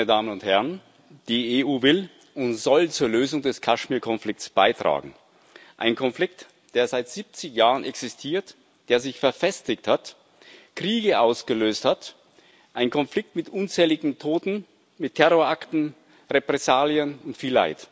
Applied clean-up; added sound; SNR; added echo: none; none; none; none.